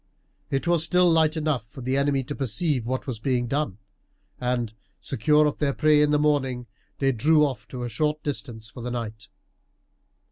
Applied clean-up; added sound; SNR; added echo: none; none; none; none.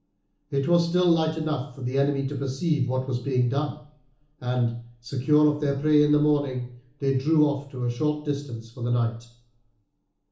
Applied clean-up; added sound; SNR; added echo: none; none; none; reverberation time 0.8 s.